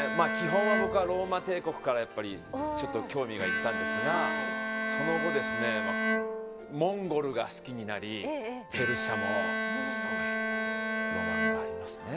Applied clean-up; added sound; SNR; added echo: none; Bowed string instrument; 0 dB; none.